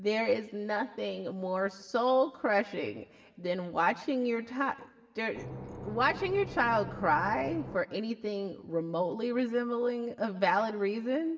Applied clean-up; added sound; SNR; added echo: none; Engine / Boat, Water vehicle; 10 dB; reverberation time 2.7 s.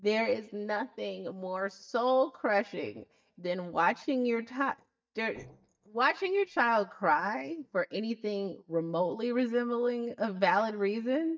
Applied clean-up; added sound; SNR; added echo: neural mask model DeepFilterNet 3.